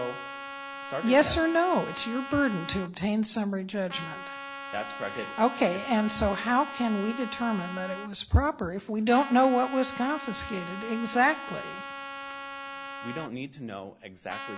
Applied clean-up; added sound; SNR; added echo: none; Trumpet; 12 dB; none.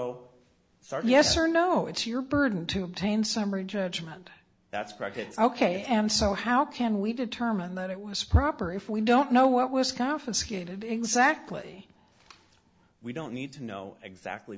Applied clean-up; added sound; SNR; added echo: none; none; none; none.